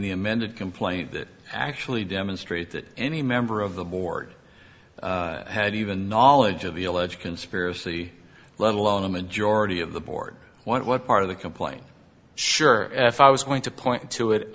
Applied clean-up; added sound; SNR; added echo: none; none; none; none.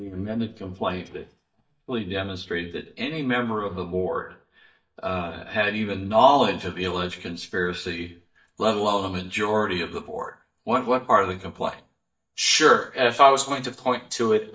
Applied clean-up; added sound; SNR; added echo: neural mask model DeepFilterNet 3.